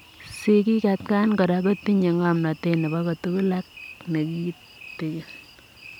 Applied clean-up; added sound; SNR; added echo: none; none; none; none.